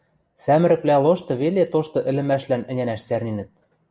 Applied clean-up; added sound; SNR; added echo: none; none; none; none.